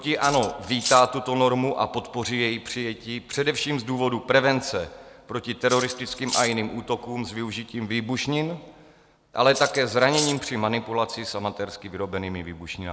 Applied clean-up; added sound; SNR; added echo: none; Cutlery, silverware; 8 dB; none.